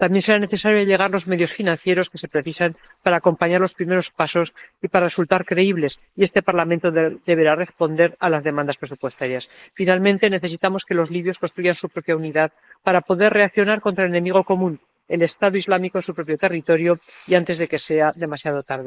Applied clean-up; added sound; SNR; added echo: neural mask model Resemble Enhance denoiser.